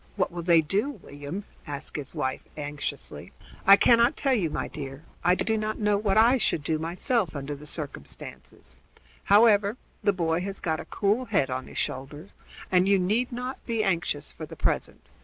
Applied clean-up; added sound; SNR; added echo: none; none; none; none.